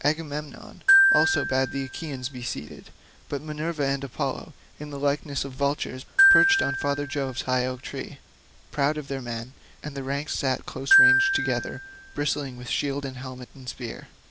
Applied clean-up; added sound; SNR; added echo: none; Glockenspiel; -3 dB; none.